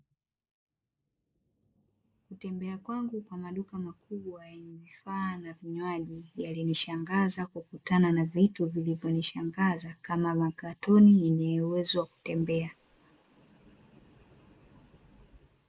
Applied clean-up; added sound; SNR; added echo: neural mask model Resemble Enhance denoiser.